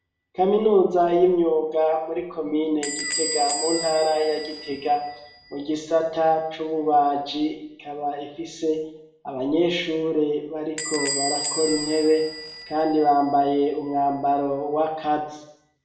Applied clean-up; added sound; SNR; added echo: none; Squeak / Bell; 11 dB; reverberation time 0.8 s.